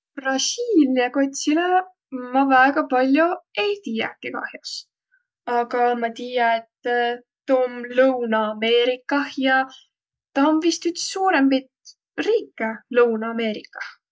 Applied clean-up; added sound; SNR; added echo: none; none; none; none.